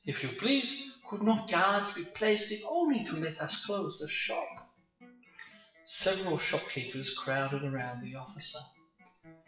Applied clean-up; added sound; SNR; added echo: classical method WPE with log-MMSE.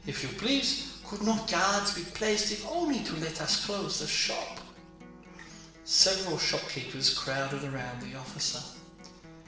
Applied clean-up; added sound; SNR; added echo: none; Acoustic guitar; 19 dB; reverberation time 0.9 s.